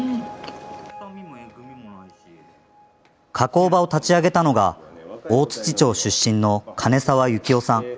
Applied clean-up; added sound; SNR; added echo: none; none; none; none.